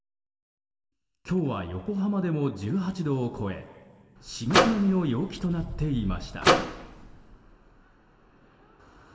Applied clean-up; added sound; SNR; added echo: none; Microwave oven; -4 dB; reverberation time 2.8 s.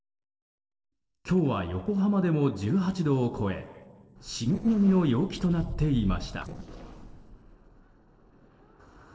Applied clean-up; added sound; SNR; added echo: neural separator model SepFormer DNS4.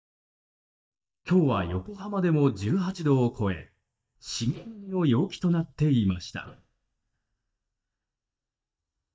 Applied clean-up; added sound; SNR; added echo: neural mask model DeepFilterNet 3.